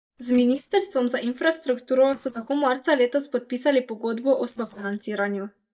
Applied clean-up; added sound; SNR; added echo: neural mask model DeepFilterNet 3.